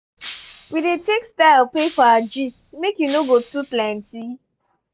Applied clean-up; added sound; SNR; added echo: none; Shatter; 14 dB; none.